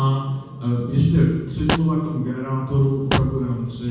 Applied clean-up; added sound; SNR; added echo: none; Fart; 9 dB; reverberation time 1.1 s.